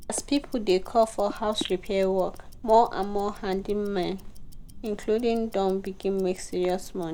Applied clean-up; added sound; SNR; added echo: none; Tick-tock; 13 dB; none.